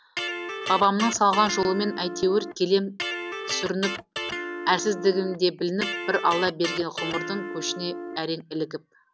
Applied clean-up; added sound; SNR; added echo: none; Electric guitar; 7 dB; none.